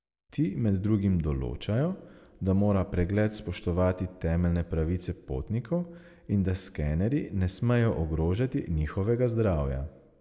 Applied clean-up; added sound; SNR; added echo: none; none; none; none.